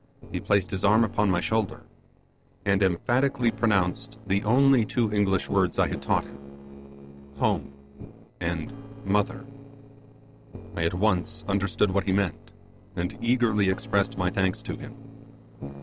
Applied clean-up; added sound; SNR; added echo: neural separator model SepFormer DNS4.